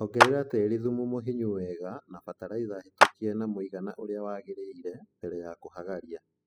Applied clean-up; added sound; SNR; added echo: classical method spectral subtraction.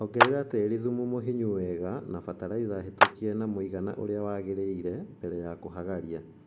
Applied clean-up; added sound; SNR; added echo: none; Clapping; -2 dB; none.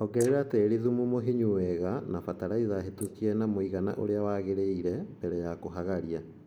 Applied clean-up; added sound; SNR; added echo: neural mask model Resemble Enhance denoiser.